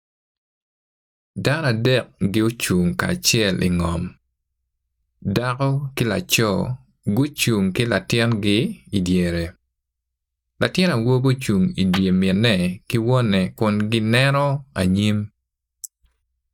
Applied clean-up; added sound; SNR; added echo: neural mask model DeepFilterNet 3.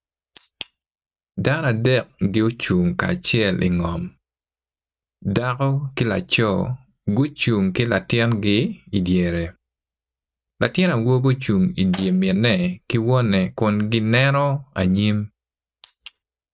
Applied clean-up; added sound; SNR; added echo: neural mask model RNNoise.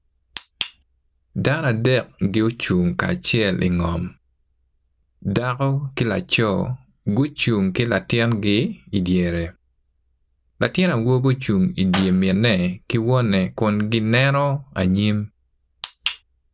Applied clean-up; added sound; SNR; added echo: none; Clapping; 12 dB; none.